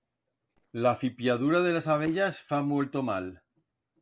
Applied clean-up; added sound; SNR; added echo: neural separator model SepFormer DNS4.